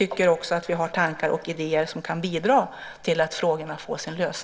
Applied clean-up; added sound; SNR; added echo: none; none; none; none.